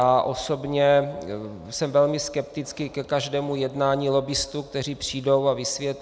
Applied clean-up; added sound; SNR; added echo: none; none; none; none.